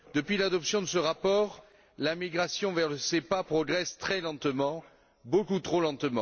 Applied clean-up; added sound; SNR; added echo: none; none; none; none.